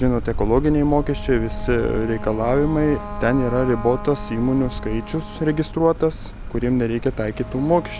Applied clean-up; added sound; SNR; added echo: none; Wind instrument, woodwind instrument; 16 dB; none.